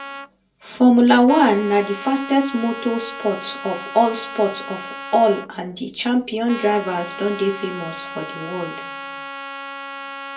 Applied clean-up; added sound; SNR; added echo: none; Trumpet; 13 dB; reverberation time 0.2 s.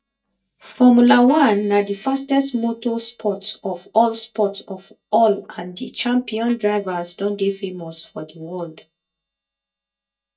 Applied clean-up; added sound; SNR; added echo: neural mask model DeepFilterNet 3.